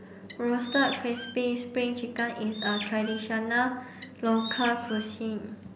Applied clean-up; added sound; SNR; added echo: none; Bird; 12 dB; none.